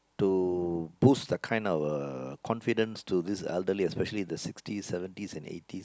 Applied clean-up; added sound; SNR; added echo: none; none; none; none.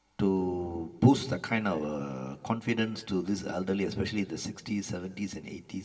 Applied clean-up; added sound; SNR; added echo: none; none; none; reverberation time 1.7 s.